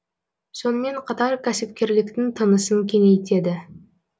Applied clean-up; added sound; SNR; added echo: none; none; none; none.